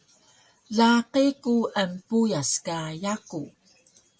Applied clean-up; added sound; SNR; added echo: none; none; none; none.